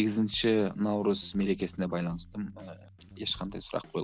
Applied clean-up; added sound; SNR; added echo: none; none; none; none.